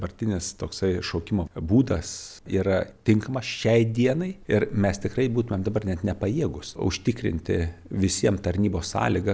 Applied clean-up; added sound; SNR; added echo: none; none; none; none.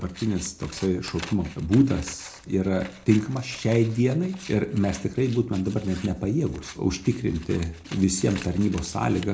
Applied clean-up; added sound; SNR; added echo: none; Scissors; 19 dB; reverberation time 0.3 s.